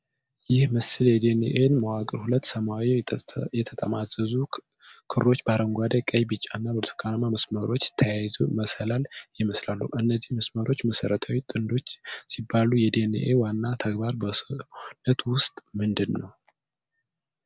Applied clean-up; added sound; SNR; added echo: none; none; none; none.